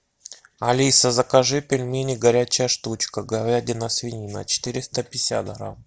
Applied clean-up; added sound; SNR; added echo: none; none; none; none.